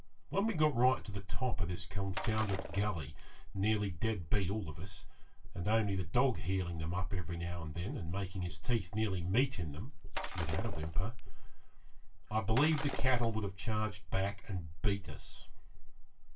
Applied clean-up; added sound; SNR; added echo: none; Shatter; 14 dB; reverberation time 0.2 s.